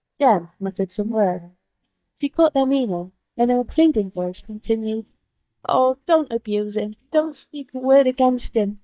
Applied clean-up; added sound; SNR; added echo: neural mask model DeepFilterNet 3.